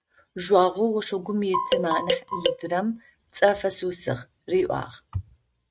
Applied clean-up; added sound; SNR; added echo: neural mask model RNNoise.